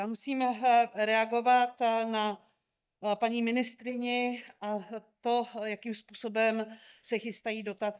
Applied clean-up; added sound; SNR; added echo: neural mask model DeepFilterNet 3.